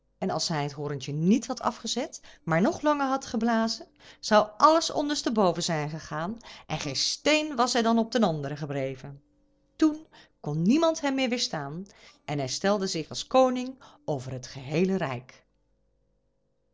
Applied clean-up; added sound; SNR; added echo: neural separator model SepFormer DNS4.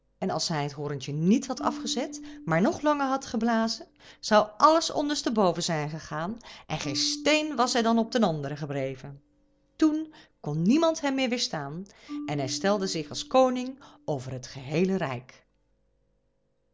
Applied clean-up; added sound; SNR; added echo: none; Marimba, xylophone; 18 dB; none.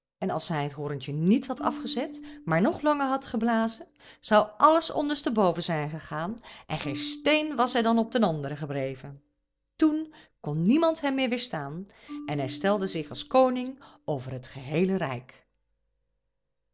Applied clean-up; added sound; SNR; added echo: neural mask model DeepFilterNet 3.